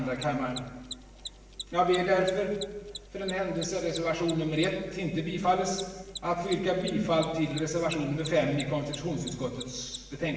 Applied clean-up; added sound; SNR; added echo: none; Mechanisms; 16 dB; reverberation time 1.1 s.